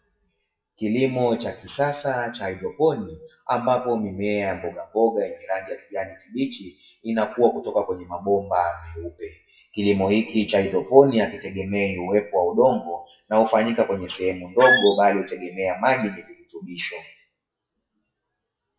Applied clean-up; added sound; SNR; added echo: classical method WPE with log-MMSE.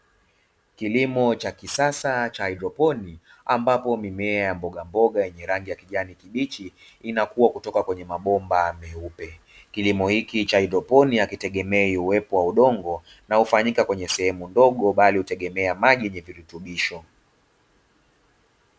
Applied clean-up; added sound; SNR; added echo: none; none; none; none.